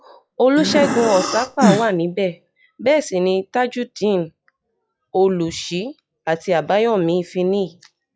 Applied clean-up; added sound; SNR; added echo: classical method log-MMSE.